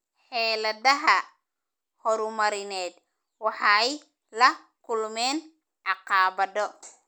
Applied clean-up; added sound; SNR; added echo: none; none; none; none.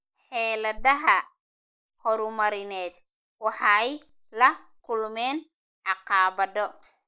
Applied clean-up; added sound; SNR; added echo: neural mask model Resemble Enhance denoiser.